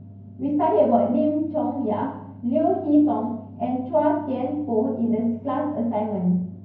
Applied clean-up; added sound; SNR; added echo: none; none; none; reverberation time 0.9 s.